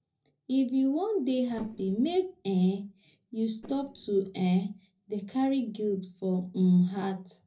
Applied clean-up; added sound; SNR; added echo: neural separator model SepFormer DNS4.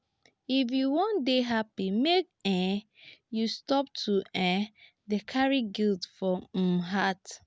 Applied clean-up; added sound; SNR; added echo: none; none; none; none.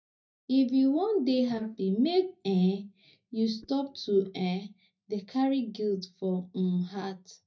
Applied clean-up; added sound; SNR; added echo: neural mask model DeepFilterNet 3.